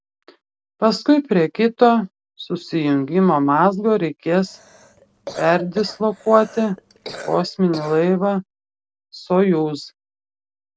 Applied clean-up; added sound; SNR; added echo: none; Cough; 16 dB; none.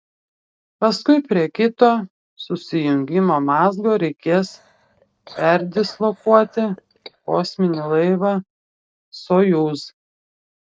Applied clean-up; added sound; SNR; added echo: neural mask model DeepFilterNet 3.